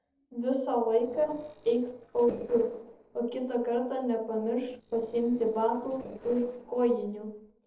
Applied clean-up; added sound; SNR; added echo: neural separator model SepFormer DNS4.